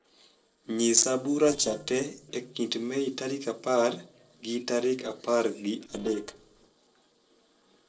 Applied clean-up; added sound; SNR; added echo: neural separator model SepFormer DNS4.